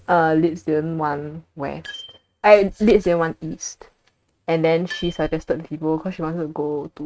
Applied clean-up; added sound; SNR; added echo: neural mask model RNNoise.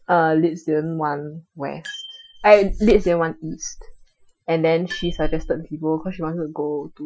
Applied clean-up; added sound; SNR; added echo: classical method Wiener filter.